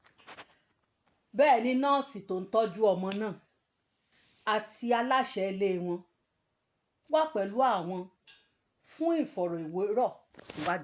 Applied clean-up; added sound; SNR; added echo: none; none; none; none.